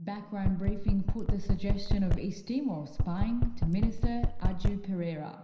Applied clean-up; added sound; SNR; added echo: none; Knock; -4 dB; reverberation time 0.9 s.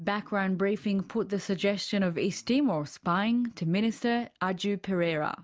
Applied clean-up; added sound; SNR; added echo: none; none; none; none.